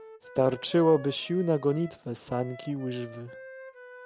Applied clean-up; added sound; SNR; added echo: none; Wind instrument, woodwind instrument; 18 dB; none.